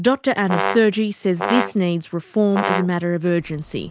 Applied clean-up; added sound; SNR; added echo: none; Brass instrument; 6 dB; none.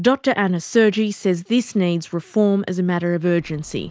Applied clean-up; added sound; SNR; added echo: none; none; none; none.